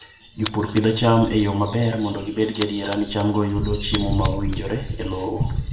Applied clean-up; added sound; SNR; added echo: none; Splash, splatter; 17 dB; reverberation time 0.6 s.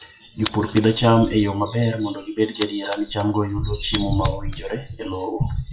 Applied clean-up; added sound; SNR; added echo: classical method WPE with log-MMSE.